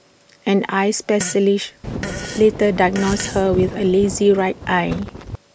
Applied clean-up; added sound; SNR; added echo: none; Fart + Wind; 11 dB; none.